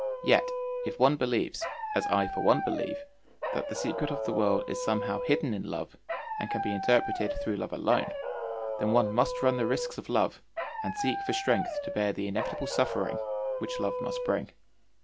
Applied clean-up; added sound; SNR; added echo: none; Dog; 4 dB; none.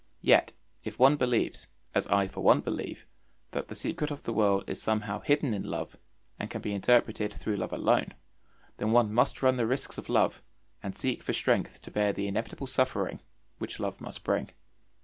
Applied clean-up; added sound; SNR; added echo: none; none; none; none.